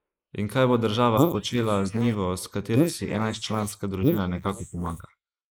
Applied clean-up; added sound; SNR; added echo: neural mask model Resemble Enhance denoiser.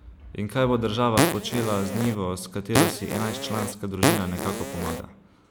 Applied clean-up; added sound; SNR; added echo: none; Fart; -2 dB; none.